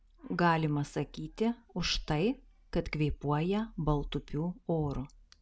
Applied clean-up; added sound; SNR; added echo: none; none; none; none.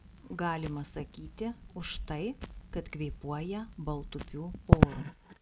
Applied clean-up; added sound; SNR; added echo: none; Crackle; -5 dB; none.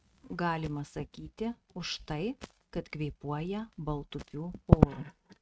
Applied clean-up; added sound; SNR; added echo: neural mask model RNNoise.